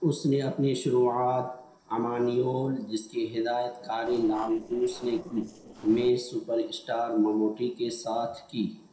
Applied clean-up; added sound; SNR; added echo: neural separator model SepFormer DNS4.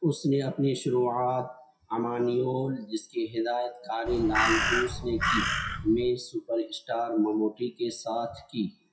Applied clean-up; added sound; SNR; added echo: classical method WPE with log-MMSE.